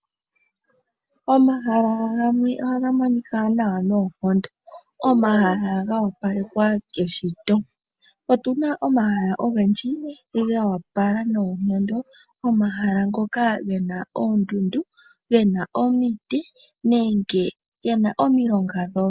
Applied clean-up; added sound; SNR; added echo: none; none; none; none.